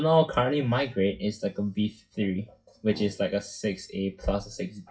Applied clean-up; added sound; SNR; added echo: classical method WPE with log-MMSE.